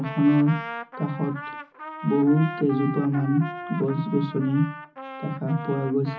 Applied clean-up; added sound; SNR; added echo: none; Trumpet; 12 dB; reverberation time 0.4 s.